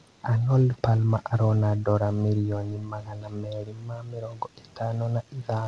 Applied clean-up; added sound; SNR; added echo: none; none; none; none.